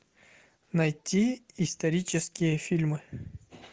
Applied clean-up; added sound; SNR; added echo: none; none; none; none.